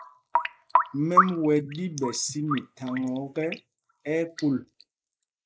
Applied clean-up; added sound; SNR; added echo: neural mask model Resemble Enhance denoiser.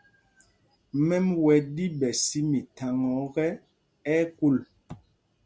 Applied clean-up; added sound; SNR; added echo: none; none; none; none.